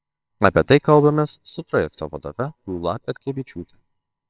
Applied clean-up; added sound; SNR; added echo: neural separator model SepFormer WHAMR!.